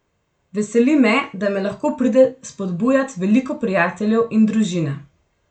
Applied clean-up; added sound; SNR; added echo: none; none; none; reverberation time 0.2 s.